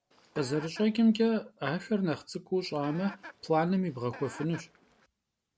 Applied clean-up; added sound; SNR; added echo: none; Chicken, rooster; 19 dB; none.